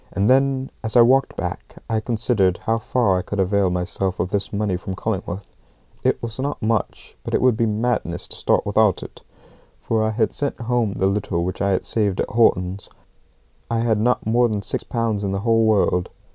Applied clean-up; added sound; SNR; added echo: none; none; none; none.